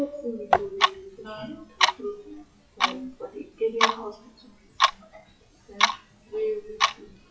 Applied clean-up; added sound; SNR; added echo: classical method WPE with log-MMSE.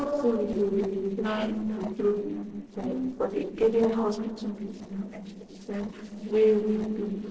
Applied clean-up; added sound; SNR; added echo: neural separator model SepFormer DNS4.